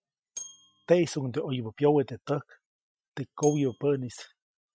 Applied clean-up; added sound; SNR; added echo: classical method Wiener filter.